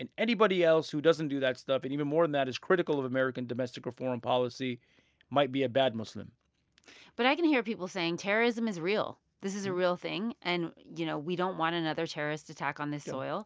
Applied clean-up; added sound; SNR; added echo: none; none; none; none.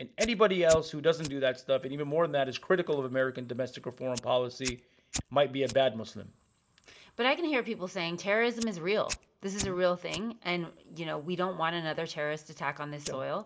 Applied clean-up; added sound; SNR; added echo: none; Fire; 16 dB; reverberation time 0.3 s.